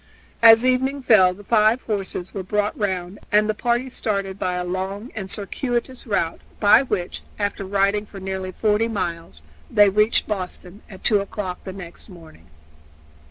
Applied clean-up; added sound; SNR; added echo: none; none; none; none.